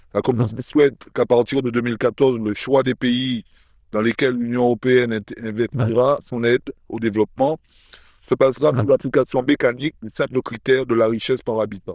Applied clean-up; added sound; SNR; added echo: neural diffusion model UNIVERSE++.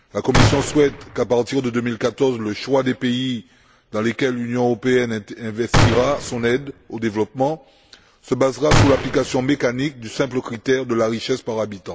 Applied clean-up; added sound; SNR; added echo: none; Gunshot, gunfire; 0 dB; none.